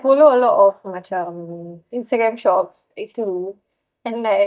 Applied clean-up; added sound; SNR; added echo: neural mask model DeepFilterNet 3.